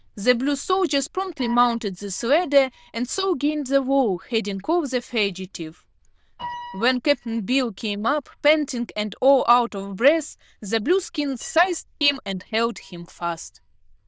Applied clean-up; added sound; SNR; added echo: neural diffusion model UNIVERSE++.